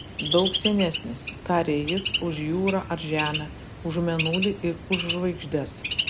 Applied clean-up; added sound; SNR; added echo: none; Bird; 5 dB; none.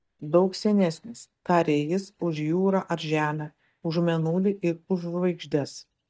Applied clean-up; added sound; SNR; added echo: neural mask model DeepFilterNet 3.